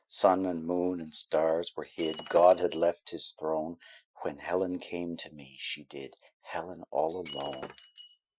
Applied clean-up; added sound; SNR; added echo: classical method Wiener filter.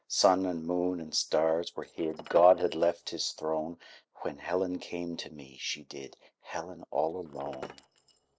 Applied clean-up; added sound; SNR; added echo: neural separator model SepFormer DNS4.